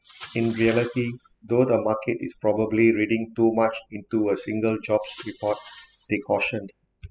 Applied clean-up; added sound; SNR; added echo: classical method spectral subtraction.